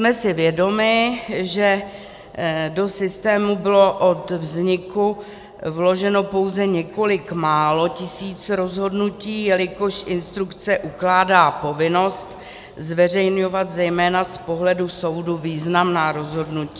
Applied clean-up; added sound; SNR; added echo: none; none; none; none.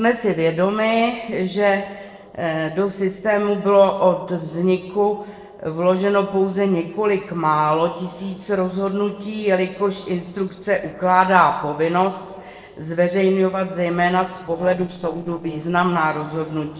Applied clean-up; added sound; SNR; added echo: neural separator model SepFormer DNS4.